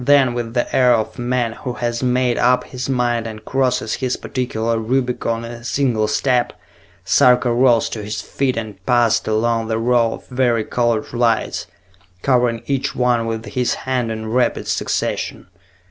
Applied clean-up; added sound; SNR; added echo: none; none; none; none.